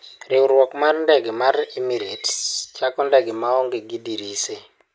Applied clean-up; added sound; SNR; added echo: none; none; none; none.